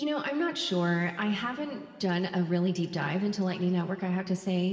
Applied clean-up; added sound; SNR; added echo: none; none; none; reverberation time 2.8 s.